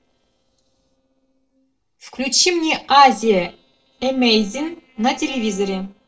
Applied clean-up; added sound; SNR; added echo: neural separator model SepFormer DNS4.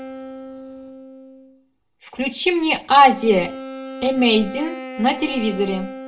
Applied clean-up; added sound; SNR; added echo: none; Wind instrument, woodwind instrument; 14 dB; reverberation time 0.2 s.